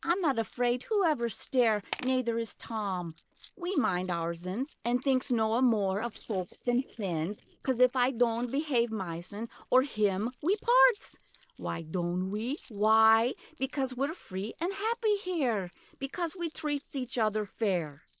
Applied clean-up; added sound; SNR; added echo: neural mask model Resemble Enhance denoiser.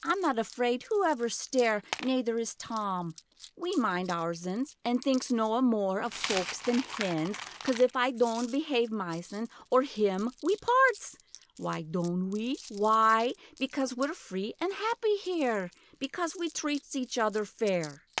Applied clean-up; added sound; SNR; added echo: none; Coin (dropping); 16 dB; none.